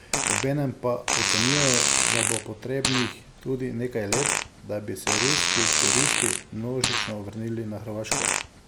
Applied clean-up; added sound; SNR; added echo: none; Fart; -3 dB; none.